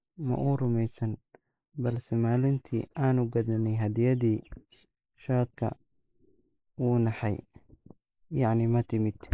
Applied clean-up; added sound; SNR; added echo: neural mask model Resemble Enhance denoiser.